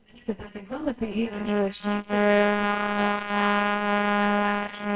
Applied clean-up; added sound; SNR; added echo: neural separator model SepFormer WHAMR!.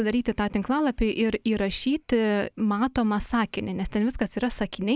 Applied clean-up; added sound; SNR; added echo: none; none; none; none.